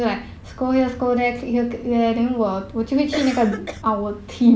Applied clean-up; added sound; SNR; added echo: none; Cough; 10 dB; none.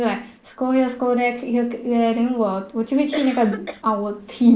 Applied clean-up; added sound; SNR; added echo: neural separator model SepFormer DNS4.